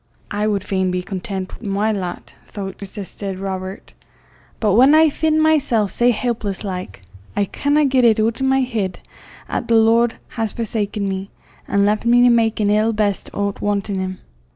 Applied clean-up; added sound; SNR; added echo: none; none; none; none.